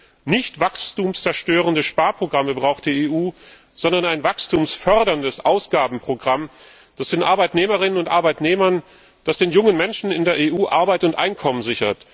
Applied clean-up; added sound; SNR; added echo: none; none; none; none.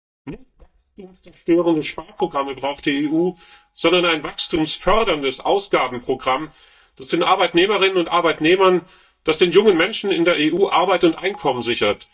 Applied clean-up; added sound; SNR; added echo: neural mask model DeepFilterNet 3.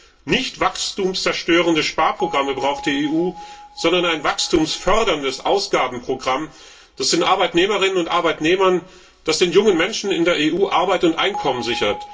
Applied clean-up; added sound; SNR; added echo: none; Bell; 19 dB; reverberation time 0.2 s.